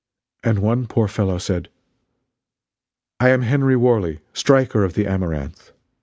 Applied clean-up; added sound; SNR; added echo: none; none; none; none.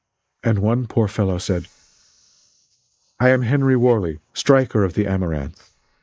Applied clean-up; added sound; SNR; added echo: neural mask model Resemble Enhance denoiser.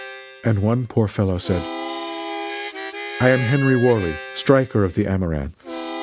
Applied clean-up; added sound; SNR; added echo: none; Harmonica; 10 dB; none.